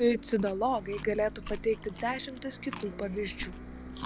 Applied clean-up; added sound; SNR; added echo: none; Chewing, mastication + Bus; 11 dB; none.